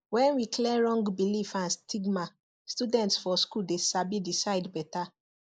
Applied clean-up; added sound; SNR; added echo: neural mask model Resemble Enhance denoiser.